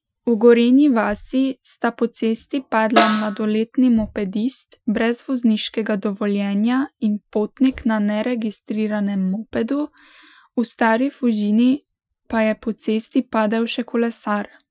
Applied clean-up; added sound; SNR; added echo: classical method Wiener filter.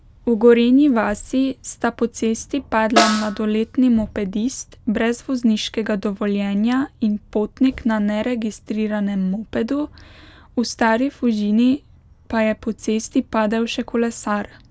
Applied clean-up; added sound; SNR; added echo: none; Snare drum; 4 dB; none.